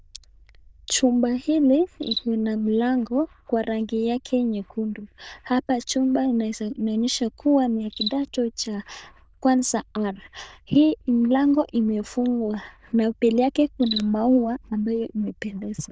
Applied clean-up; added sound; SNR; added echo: neural diffusion model UNIVERSE++.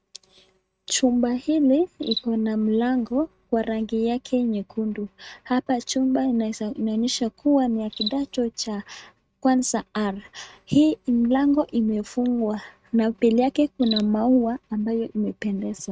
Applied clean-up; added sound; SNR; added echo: neural mask model RNNoise.